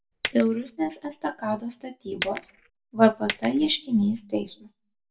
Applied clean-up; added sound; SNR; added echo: none; Coin (dropping); 9 dB; reverberation time 0.2 s.